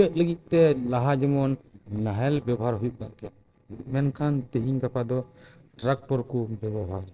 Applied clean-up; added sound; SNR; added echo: neural separator model SepFormer DNS4.